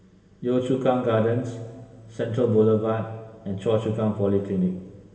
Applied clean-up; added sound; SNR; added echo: none; none; none; reverberation time 2.4 s.